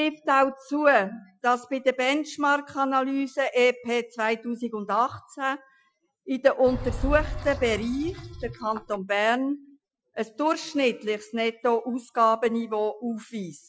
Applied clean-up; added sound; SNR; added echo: classical method Wiener filter.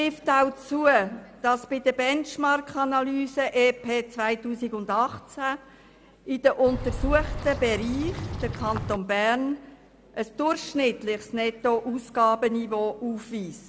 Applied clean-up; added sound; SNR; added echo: none; Bird vocalization, bird call, bird song; 5 dB; none.